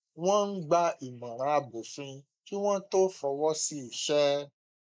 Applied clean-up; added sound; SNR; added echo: neural mask model Resemble Enhance denoiser.